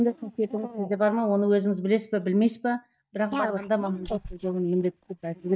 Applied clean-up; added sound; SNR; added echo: neural mask model DeepFilterNet 3.